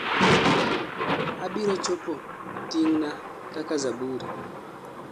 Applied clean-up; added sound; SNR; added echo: none; Thunder; -3 dB; none.